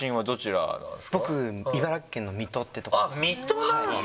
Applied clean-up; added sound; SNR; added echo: none; none; none; reverberation time 1.0 s.